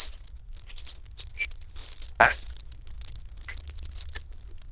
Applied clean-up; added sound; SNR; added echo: neural diffusion model UNIVERSE++.